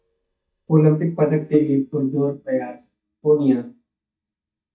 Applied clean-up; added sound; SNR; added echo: neural mask model DeepFilterNet 3.